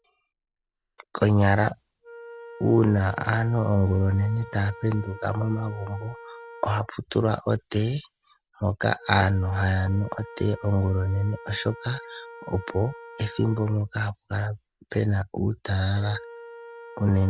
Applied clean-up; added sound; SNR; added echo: none; Wind instrument, woodwind instrument; 19 dB; none.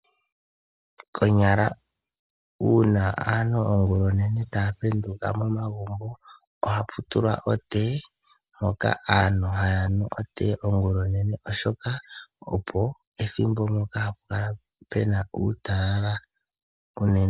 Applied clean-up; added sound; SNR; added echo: none; none; none; none.